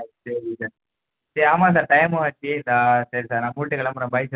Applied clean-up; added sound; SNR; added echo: none; none; none; none.